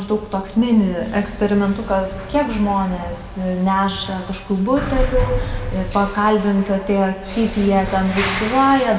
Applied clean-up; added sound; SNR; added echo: none; none; none; none.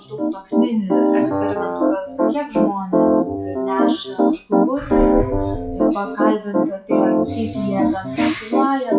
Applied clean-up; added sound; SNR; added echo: classical method log-MMSE.